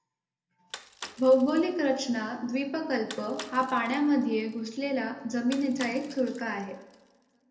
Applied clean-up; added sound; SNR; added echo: none; Bicycle; 19 dB; reverberation time 0.9 s.